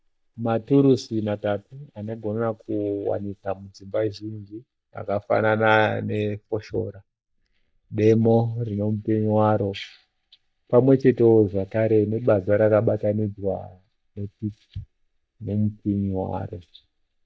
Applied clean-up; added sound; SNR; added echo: neural mask model DeepFilterNet 3.